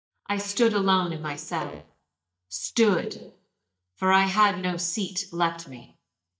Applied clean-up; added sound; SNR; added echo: neural mask model DeepFilterNet 3.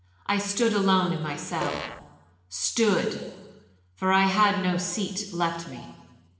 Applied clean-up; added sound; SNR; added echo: none; Fart; 6 dB; reverberation time 1.3 s.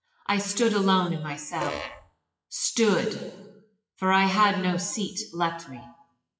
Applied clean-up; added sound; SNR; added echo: classical method WPE with log-MMSE.